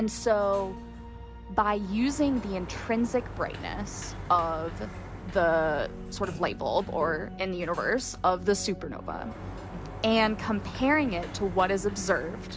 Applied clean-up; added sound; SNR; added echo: none; Sliding door; 14 dB; none.